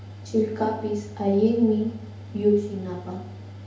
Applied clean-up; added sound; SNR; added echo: none; Mechanical fan; 14 dB; reverberation time 0.8 s.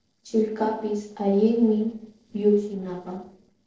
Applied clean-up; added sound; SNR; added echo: neural separator model SepFormer DNS4.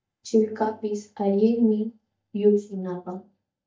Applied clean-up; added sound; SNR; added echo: neural mask model DeepFilterNet 3.